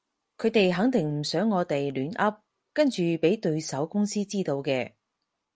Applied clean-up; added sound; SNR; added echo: none; none; none; none.